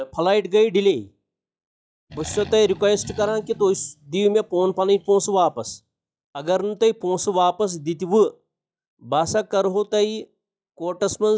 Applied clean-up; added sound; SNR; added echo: classical method log-MMSE.